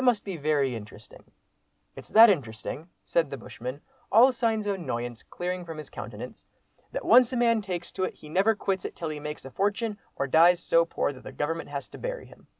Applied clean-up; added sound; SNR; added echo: none; none; none; none.